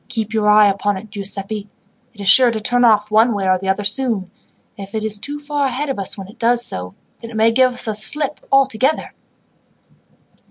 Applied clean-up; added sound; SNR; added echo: none; none; none; none.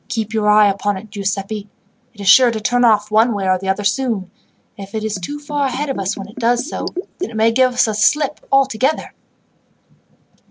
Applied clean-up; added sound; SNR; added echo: none; Bathtub (filling or washing); 11 dB; none.